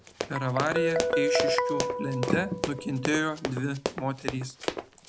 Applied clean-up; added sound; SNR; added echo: none; Run + Guitar; -1 dB; none.